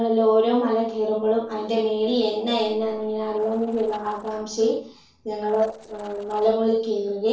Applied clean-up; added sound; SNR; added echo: neural separator model SepFormer DNS4.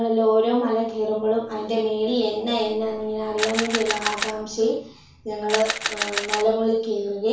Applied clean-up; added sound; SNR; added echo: none; Camera; 6 dB; reverberation time 0.4 s.